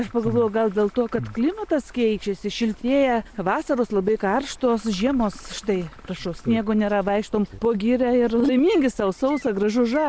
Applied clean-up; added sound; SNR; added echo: none; none; none; none.